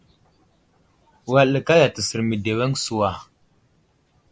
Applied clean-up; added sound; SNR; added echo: none; none; none; none.